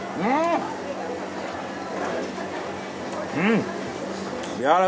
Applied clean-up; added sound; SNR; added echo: none; none; none; none.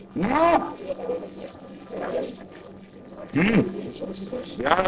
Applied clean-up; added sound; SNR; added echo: neural separator model SepFormer DNS4.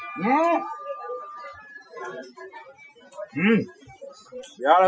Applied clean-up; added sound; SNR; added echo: classical method Wiener filter.